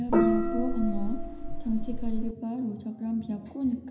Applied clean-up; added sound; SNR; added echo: none; Gong; -4 dB; reverberation time 0.9 s.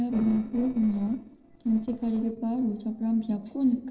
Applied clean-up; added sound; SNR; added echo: neural separator model SepFormer DNS4.